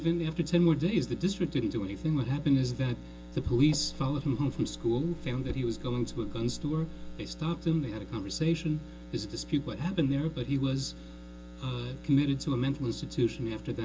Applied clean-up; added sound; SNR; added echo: none; Drawer open or close; 13 dB; reverberation time 0.2 s.